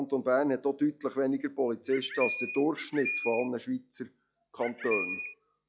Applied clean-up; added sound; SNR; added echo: classical method log-MMSE.